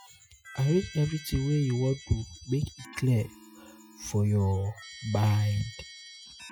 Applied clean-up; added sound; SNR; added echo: classical method Wiener filter.